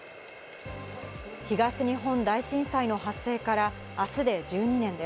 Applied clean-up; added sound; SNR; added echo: none; Water tap, faucet; 16 dB; none.